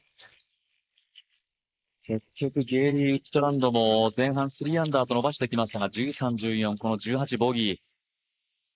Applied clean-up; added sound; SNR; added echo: neural mask model Resemble Enhance denoiser.